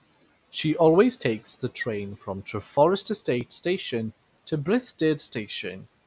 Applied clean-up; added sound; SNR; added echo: none; none; none; none.